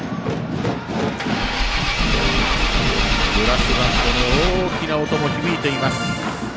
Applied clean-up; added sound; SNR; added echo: none; Engine / Car; -1 dB; none.